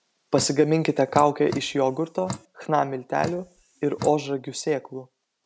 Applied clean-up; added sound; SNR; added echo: none; Drip; 13 dB; none.